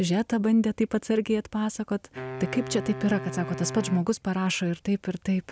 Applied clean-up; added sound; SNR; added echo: none; Wind instrument, woodwind instrument; 12 dB; none.